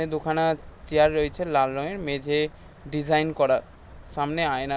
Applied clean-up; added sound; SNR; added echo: none; none; none; none.